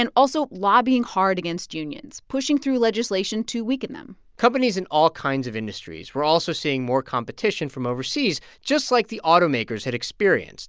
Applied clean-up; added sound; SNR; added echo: none; none; none; none.